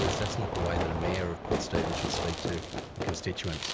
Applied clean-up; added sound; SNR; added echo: none; Fireworks; -2 dB; none.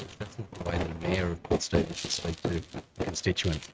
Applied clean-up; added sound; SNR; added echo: neural mask model RNNoise.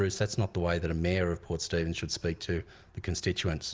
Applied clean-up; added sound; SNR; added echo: none; none; none; none.